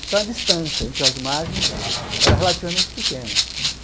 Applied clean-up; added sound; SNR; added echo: none; Rattle (instrument) + Drawer open or close; -4 dB; none.